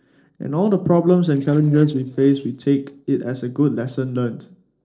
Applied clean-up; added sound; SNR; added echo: neural separator model SepFormer DNS4.